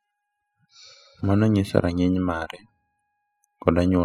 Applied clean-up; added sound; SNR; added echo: classical method spectral subtraction.